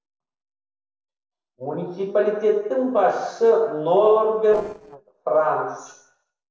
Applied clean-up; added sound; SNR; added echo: neural separator model SepFormer DNS4.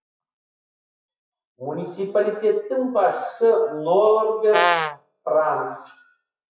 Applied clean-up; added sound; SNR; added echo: classical method WPE with log-MMSE.